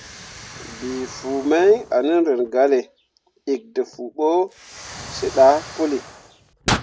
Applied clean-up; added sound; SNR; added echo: none; Explosion; 12 dB; none.